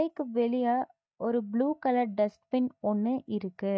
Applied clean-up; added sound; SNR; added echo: neural mask model DeepFilterNet 3.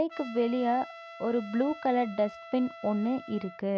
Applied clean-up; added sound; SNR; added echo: none; Trumpet; 16 dB; none.